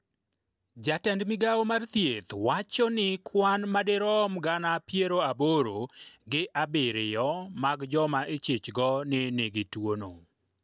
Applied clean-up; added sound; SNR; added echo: none; none; none; none.